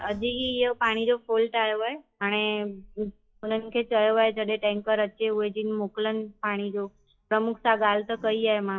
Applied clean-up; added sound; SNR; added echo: classical method WPE with log-MMSE.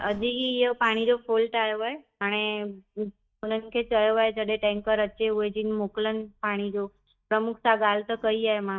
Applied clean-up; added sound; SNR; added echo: neural mask model DeepFilterNet 3.